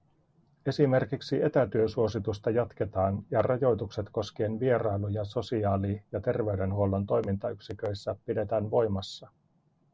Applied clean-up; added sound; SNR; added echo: none; none; none; none.